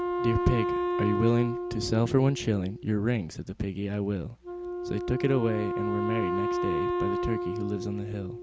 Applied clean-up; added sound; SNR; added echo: none; Wind instrument, woodwind instrument; 2 dB; none.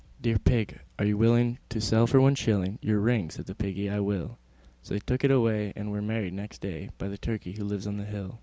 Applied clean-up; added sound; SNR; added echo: none; none; none; none.